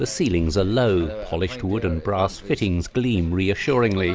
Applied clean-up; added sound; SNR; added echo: none; none; none; none.